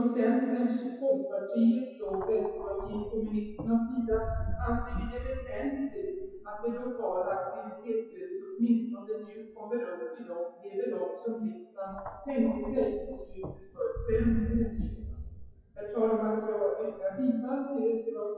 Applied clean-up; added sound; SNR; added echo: classical method WPE with log-MMSE.